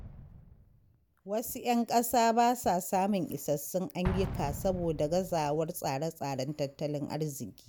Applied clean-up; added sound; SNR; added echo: none; Explosion; 13 dB; none.